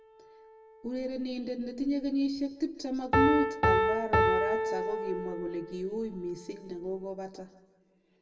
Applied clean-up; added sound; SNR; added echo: none; Piano; -2 dB; reverberation time 0.9 s.